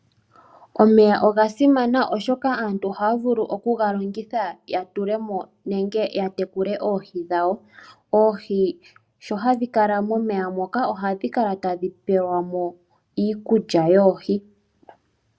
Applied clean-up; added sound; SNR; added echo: none; none; none; none.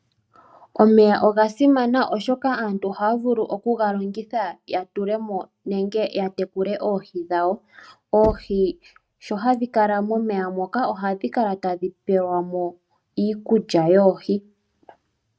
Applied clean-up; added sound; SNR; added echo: neural mask model RNNoise.